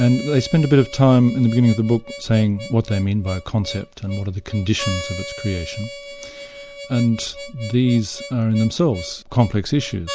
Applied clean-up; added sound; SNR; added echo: none; Harmonica; 15 dB; none.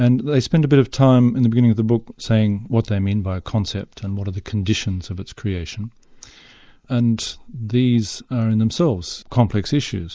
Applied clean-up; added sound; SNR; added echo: neural mask model Resemble Enhance denoiser.